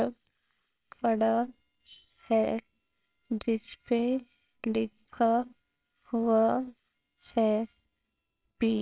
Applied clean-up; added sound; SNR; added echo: neural separator model SepFormer WHAMR!.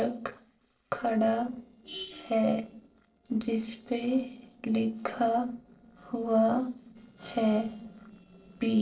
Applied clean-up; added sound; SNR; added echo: neural separator model SepFormer DNS4.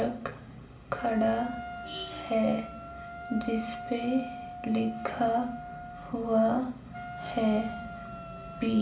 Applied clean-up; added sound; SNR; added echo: none; Wind instrument, woodwind instrument; 11 dB; reverberation time 0.6 s.